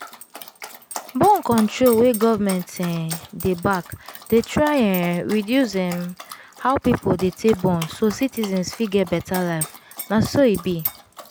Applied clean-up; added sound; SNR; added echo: none; Dog; 15 dB; none.